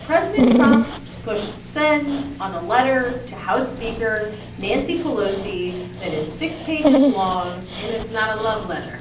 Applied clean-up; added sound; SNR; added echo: none; Dog; 1 dB; reverberation time 0.6 s.